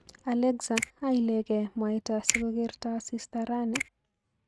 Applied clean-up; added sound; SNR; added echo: neural mask model RNNoise.